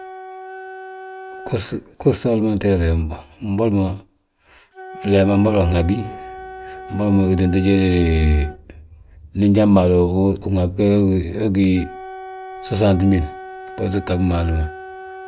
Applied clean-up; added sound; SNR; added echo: none; Wind instrument, woodwind instrument; 17 dB; none.